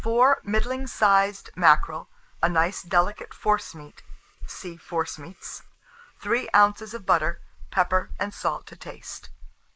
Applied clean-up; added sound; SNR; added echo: neural mask model Resemble Enhance denoiser.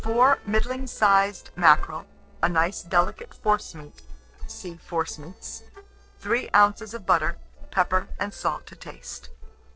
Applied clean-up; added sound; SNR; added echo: neural separator model SepFormer DNS4.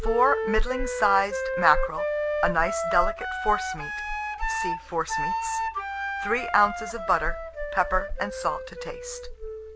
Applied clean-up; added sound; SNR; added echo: none; Wind instrument, woodwind instrument; 4 dB; none.